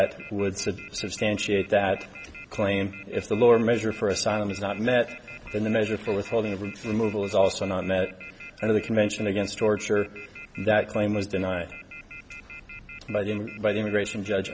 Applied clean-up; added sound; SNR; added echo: none; Telephone; 17 dB; none.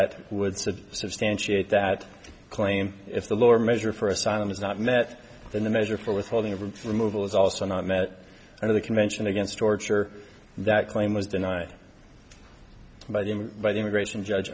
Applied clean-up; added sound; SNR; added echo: none; none; none; none.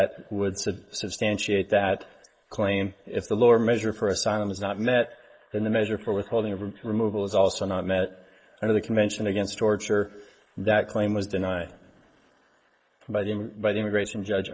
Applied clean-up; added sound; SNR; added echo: neural mask model Resemble Enhance denoiser.